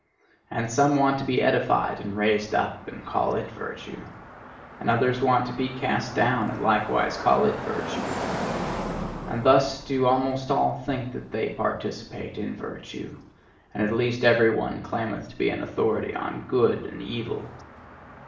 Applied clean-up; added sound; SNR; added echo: none; Car passing by; 13 dB; reverberation time 0.5 s.